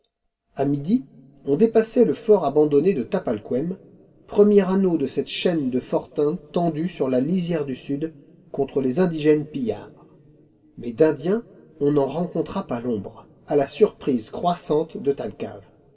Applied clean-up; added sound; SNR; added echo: none; none; none; reverberation time 1.9 s.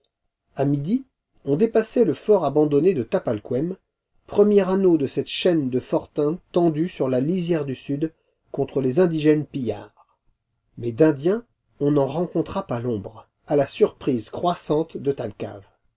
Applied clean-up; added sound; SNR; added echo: none; none; none; none.